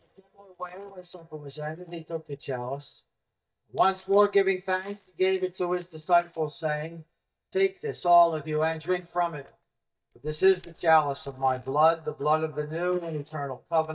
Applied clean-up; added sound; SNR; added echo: neural mask model DeepFilterNet 3.